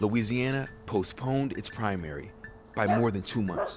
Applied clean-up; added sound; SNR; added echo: none; Dog; 9 dB; none.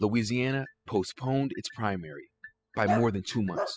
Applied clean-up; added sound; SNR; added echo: classical method spectral subtraction.